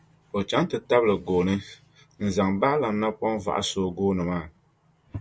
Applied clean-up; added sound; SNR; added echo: none; none; none; none.